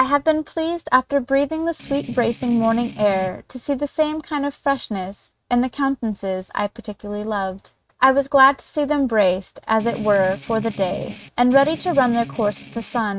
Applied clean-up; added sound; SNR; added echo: neural mask model RNNoise.